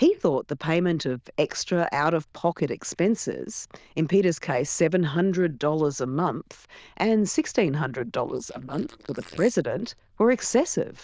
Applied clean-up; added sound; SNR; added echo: neural diffusion model UNIVERSE++.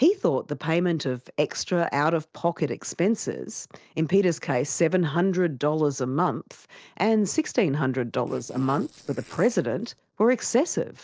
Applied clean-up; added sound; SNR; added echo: neural separator model SepFormer DNS4.